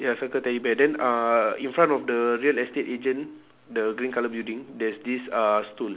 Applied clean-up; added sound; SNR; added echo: none; none; none; none.